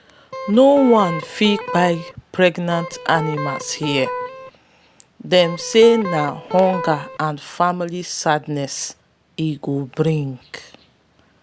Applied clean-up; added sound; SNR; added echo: none; Electric guitar; 9 dB; none.